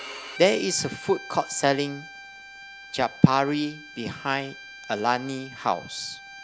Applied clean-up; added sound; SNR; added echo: none; Bowed string instrument; 16 dB; none.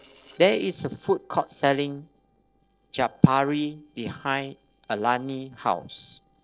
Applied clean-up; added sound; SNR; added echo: neural separator model SepFormer DNS4.